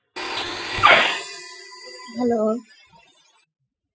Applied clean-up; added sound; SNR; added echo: classical method Wiener filter.